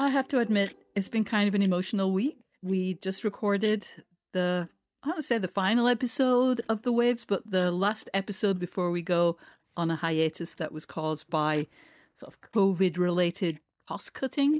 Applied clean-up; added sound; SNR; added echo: neural mask model DeepFilterNet 3.